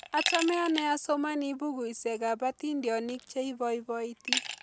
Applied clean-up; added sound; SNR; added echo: none; Glass; 8 dB; none.